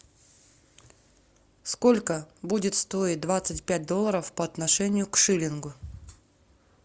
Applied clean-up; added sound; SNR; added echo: none; none; none; none.